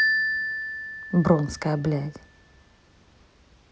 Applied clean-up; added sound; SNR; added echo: none; Marimba, xylophone; 3 dB; none.